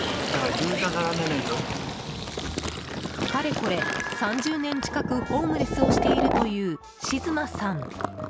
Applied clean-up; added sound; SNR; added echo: none; Fill (with liquid); 1 dB; none.